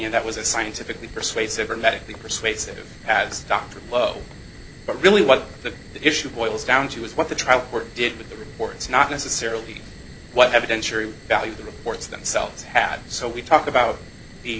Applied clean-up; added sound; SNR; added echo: none; Fire; 17 dB; none.